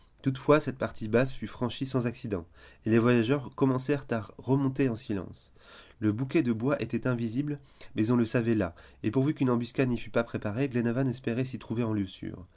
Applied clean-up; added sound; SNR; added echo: none; none; none; none.